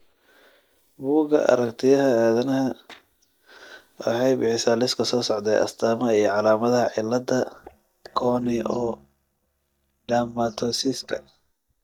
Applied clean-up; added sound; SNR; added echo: neural mask model DeepFilterNet 3.